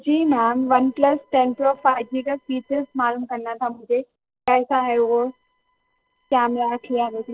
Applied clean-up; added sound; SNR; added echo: neural separator model SepFormer DNS4.